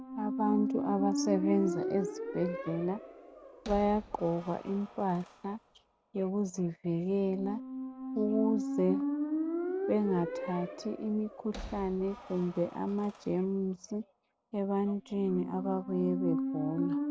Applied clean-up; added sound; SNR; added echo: none; Squeak; 4 dB; none.